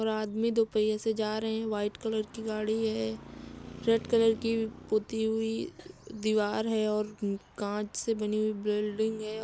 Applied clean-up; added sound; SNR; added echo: none; Traffic noise, roadway noise; 20 dB; none.